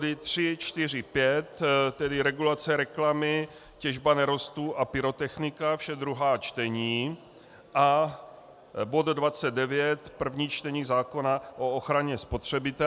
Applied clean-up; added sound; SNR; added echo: none; none; none; none.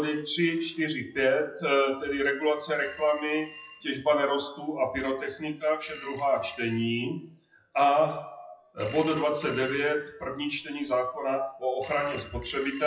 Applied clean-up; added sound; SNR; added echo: classical method WPE with log-MMSE.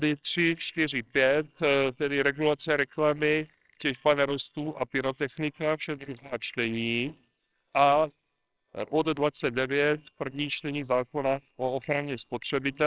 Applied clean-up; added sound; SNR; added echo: neural separator model SepFormer WHAMR!.